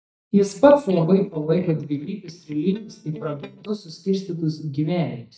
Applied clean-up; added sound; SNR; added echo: neural mask model DeepFilterNet 3.